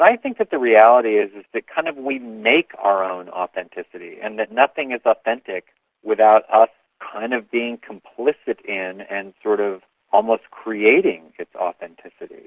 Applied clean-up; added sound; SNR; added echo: none; none; none; none.